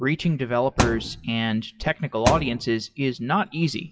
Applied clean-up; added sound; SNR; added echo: classical method WPE with log-MMSE.